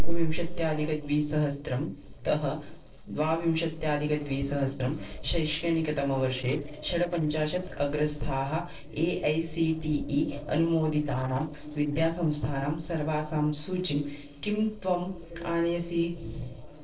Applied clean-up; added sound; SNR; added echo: neural separator model SepFormer DNS4.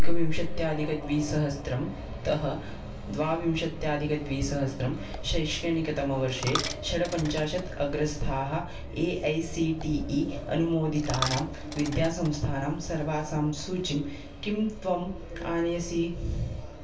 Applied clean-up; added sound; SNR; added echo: none; Coin (dropping); 12 dB; reverberation time 0.3 s.